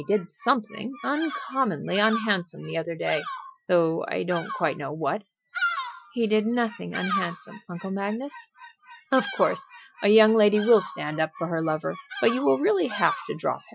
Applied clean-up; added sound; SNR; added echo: classical method Wiener filter.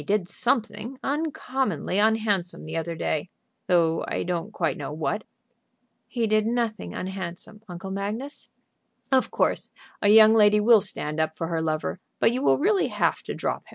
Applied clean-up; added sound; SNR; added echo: none; none; none; none.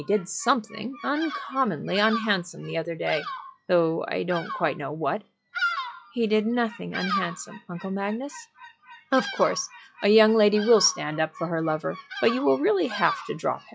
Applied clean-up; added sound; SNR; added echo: classical method log-MMSE.